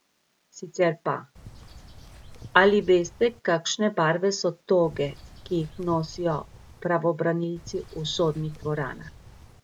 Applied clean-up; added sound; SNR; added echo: none; Bird; 19 dB; none.